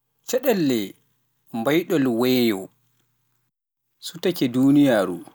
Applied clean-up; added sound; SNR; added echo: none; none; none; none.